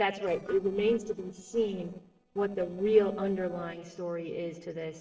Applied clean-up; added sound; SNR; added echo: neural separator model SepFormer DNS4.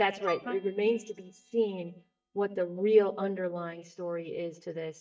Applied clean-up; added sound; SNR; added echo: neural mask model DeepFilterNet 3.